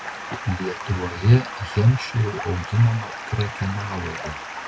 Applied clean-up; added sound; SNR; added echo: none; Stream; 11 dB; none.